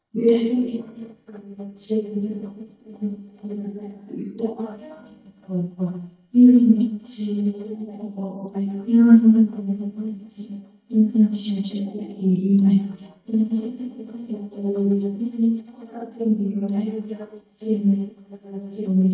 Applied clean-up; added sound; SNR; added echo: neural mask model DeepFilterNet 3.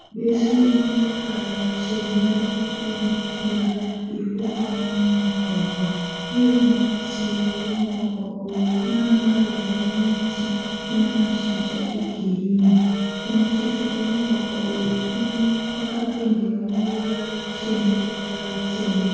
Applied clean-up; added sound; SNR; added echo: none; Tools; 10 dB; reverberation time 2.0 s.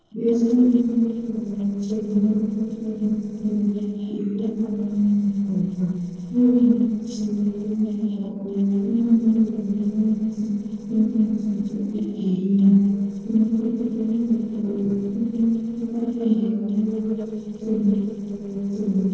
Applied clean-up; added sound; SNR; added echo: neural separator model SepFormer DNS4.